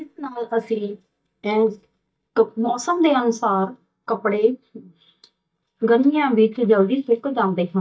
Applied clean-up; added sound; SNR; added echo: neural mask model DeepFilterNet 3.